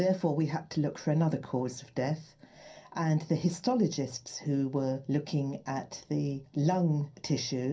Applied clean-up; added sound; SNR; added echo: none; none; none; reverberation time 0.3 s.